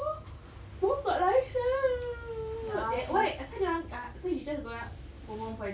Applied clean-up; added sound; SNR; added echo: none; none; none; none.